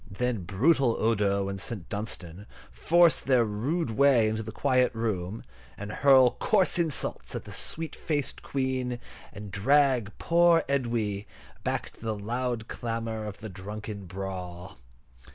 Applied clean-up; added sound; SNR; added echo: none; none; none; none.